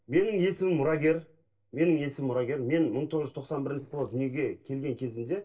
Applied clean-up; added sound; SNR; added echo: neural separator model SepFormer DNS4.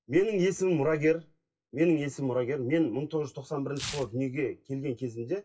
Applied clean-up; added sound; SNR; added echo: classical method WPE with log-MMSE.